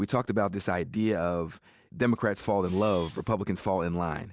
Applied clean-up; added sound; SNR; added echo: none; Camera; 19 dB; none.